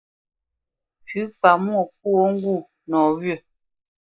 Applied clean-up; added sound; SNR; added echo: neural mask model Resemble Enhance denoiser.